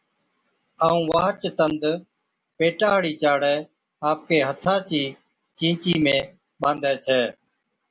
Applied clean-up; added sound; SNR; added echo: none; none; none; none.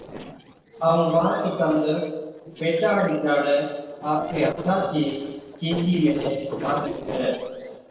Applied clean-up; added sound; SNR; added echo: neural separator model SepFormer DNS4.